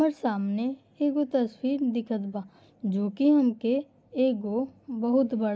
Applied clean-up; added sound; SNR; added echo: none; none; none; none.